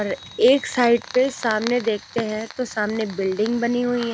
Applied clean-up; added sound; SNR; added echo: none; Fire; 17 dB; none.